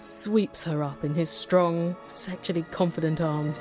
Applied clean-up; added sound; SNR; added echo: none; none; none; none.